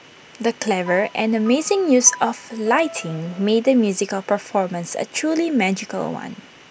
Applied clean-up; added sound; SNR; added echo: none; Piano; 19 dB; none.